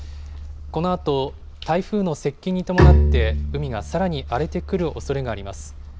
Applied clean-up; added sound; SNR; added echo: none; Bowed string instrument; -2 dB; none.